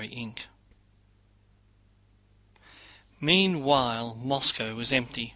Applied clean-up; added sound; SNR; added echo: none; none; none; none.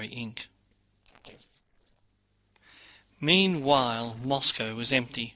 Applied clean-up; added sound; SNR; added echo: neural separator model SepFormer DNS4.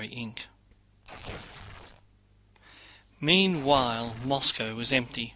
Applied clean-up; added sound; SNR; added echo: none; Tearing; 15 dB; none.